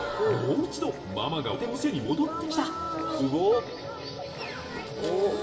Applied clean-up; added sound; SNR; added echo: none; Guitar; 14 dB; reverberation time 1.6 s.